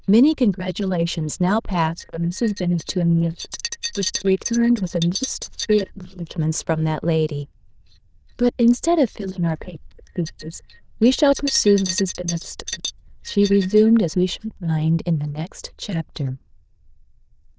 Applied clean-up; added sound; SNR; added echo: neural diffusion model UNIVERSE++.